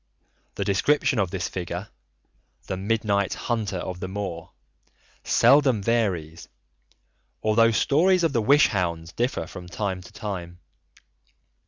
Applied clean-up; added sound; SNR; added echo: none; none; none; none.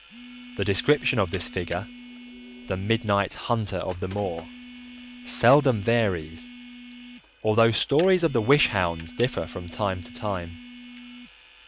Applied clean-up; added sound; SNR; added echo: none; Vehicle + Telephone; 17 dB; none.